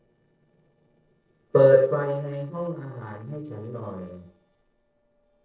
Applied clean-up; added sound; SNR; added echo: neural separator model SepFormer DNS4.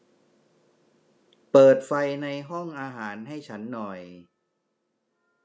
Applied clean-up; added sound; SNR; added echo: none; none; none; none.